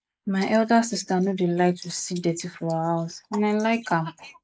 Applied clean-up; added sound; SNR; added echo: neural mask model Resemble Enhance denoiser.